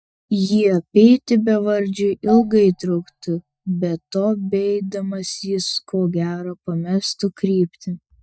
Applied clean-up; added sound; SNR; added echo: neural mask model DeepFilterNet 3.